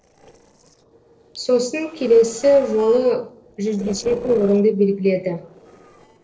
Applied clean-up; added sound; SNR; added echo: neural separator model SepFormer DNS4.